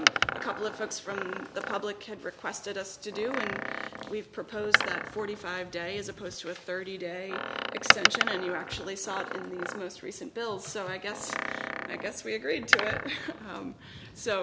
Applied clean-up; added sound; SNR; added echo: none; Door; -3 dB; none.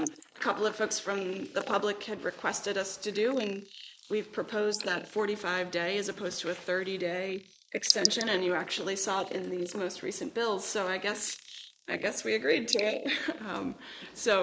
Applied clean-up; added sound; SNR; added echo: neural mask model Resemble Enhance denoiser.